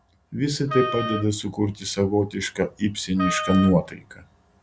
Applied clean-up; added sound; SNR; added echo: none; Wind instrument, woodwind instrument; 7 dB; none.